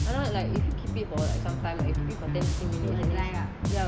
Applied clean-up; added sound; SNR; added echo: none; Bass guitar; -4 dB; none.